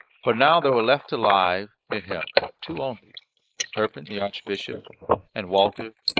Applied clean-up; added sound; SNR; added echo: neural mask model Resemble Enhance denoiser.